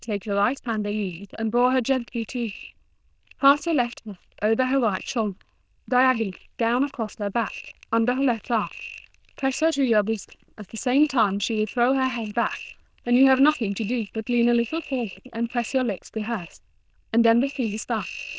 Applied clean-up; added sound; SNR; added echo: neural diffusion model UNIVERSE++.